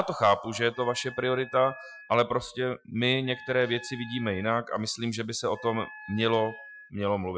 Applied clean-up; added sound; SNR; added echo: classical method Wiener filter.